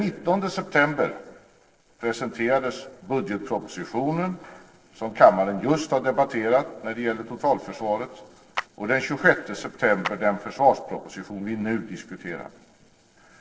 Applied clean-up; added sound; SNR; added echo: neural separator model SepFormer DNS4.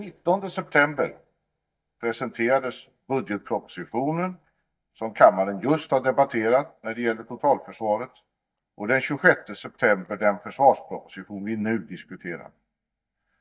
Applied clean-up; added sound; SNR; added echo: neural mask model DeepFilterNet 3.